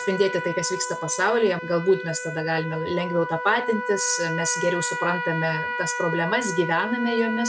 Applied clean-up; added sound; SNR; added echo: none; Trumpet; 6 dB; none.